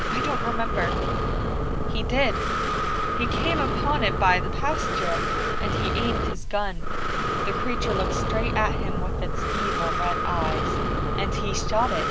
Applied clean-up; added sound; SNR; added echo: none; Breathing; -5 dB; none.